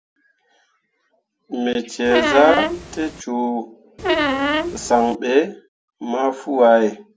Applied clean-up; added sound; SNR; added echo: none; Squeak; 1 dB; none.